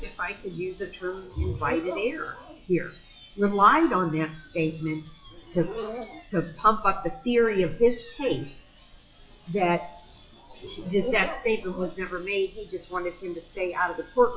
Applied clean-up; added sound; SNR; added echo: classical method log-MMSE.